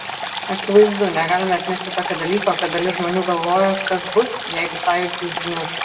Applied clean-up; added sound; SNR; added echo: none; Stream; 6 dB; reverberation time 0.7 s.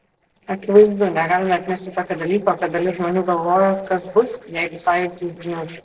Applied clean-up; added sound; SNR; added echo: neural separator model SepFormer DNS4.